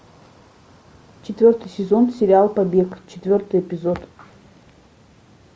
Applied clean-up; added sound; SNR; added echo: none; none; none; none.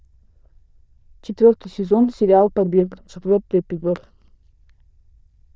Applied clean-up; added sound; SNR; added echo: neural diffusion model UNIVERSE++.